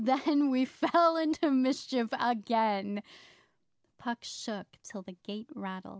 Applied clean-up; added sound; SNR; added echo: none; none; none; none.